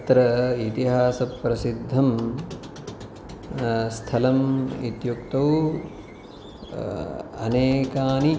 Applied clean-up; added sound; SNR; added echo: none; Squeak; 20 dB; none.